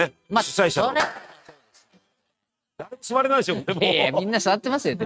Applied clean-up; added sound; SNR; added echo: neural mask model RNNoise.